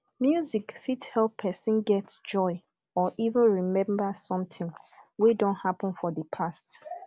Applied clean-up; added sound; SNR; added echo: none; none; none; none.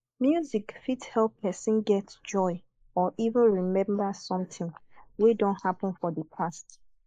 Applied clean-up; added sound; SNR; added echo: neural mask model Resemble Enhance denoiser.